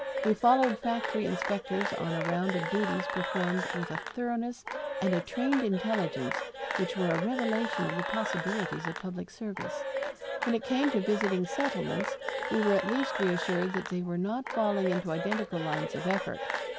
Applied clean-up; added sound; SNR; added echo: none; Applause / Cheering / Clapping; 4 dB; none.